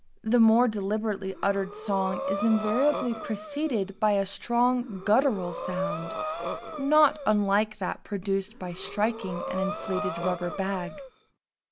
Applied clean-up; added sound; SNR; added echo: none; Breathing; 8 dB; none.